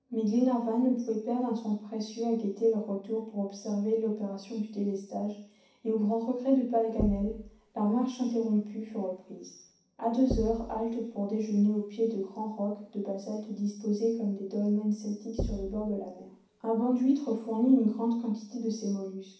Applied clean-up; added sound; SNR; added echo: none; Knock; 11 dB; reverberation time 0.6 s.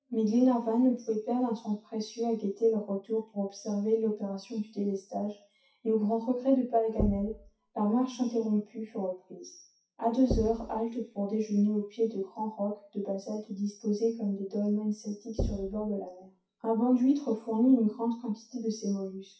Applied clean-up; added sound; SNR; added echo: classical method WPE with log-MMSE.